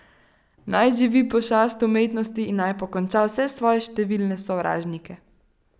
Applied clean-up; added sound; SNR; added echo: none; none; none; none.